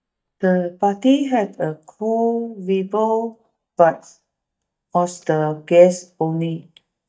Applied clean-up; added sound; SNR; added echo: neural mask model DeepFilterNet 3.